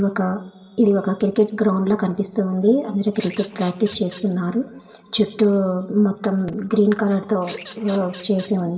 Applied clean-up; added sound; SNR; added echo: none; Bird vocalization, bird call, bird song / Fowl; 20 dB; reverberation time 1.6 s.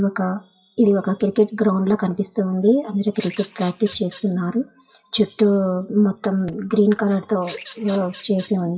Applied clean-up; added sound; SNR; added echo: classical method WPE with log-MMSE.